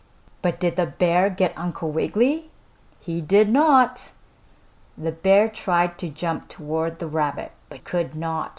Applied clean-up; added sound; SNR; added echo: none; none; none; none.